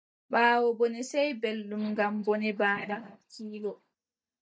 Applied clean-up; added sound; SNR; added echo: neural mask model DeepFilterNet 3.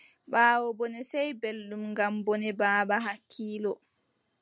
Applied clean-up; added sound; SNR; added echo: none; none; none; none.